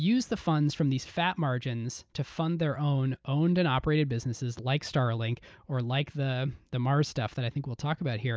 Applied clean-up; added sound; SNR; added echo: none; none; none; none.